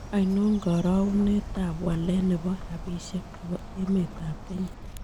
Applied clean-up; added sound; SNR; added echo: none; Bird; 11 dB; none.